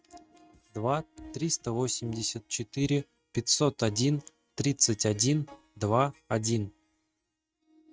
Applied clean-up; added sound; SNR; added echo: neural mask model RNNoise.